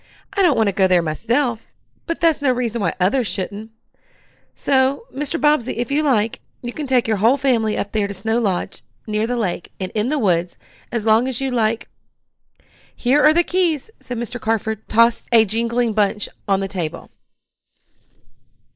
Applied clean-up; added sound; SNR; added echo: neural mask model Resemble Enhance denoiser.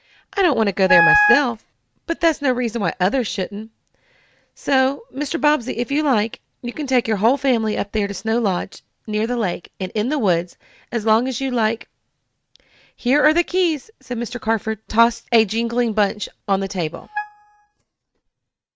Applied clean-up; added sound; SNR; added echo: neural mask model RNNoise.